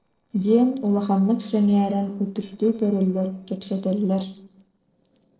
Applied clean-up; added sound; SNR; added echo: neural separator model SepFormer DNS4.